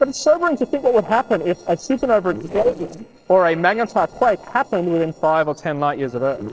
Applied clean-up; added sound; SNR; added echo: neural separator model SepFormer DNS4.